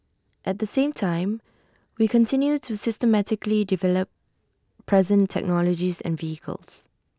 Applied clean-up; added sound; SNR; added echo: none; none; none; none.